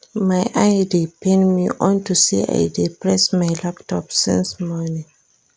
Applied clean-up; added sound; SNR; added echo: none; none; none; none.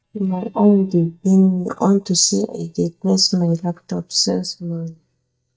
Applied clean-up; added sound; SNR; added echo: neural mask model DeepFilterNet 3.